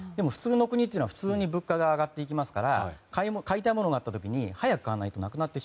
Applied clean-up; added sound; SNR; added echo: none; none; none; none.